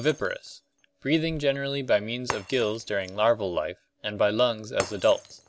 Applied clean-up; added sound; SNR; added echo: none; Shatter; 16 dB; none.